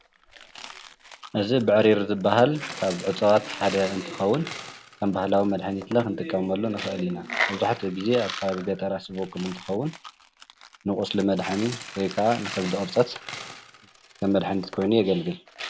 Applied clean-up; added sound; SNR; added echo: none; Coin (dropping); 13 dB; none.